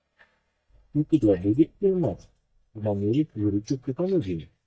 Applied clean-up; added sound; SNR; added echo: neural mask model DeepFilterNet 3.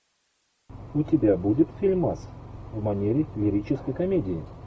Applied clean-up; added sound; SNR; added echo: none; none; none; none.